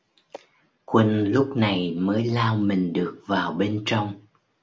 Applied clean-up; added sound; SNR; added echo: none; none; none; none.